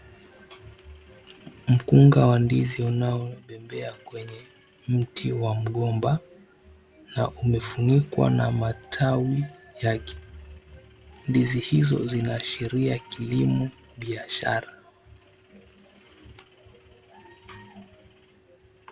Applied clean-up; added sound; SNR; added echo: none; none; none; none.